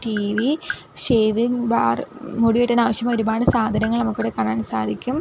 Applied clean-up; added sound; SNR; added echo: none; Tap; 19 dB; none.